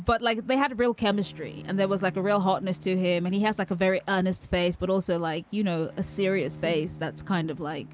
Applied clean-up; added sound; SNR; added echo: none; Bowed string instrument; 19 dB; none.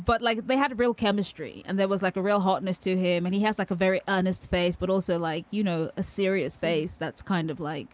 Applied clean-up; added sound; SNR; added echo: none; none; none; none.